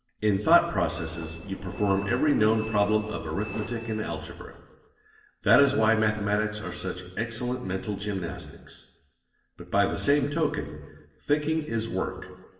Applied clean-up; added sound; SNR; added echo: none; Train; 13 dB; reverberation time 1.1 s.